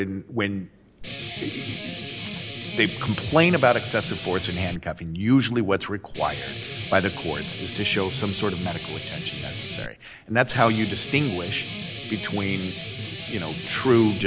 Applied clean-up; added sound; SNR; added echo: none; Guitar; 5 dB; none.